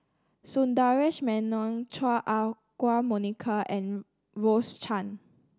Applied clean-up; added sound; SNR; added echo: none; none; none; none.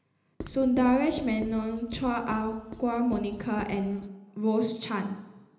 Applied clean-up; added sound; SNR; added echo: none; Writing; 15 dB; reverberation time 1.0 s.